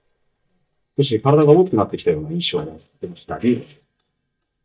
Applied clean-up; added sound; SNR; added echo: neural mask model DeepFilterNet 3.